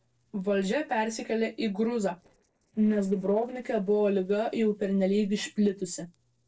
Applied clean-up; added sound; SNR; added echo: neural separator model SepFormer DNS4.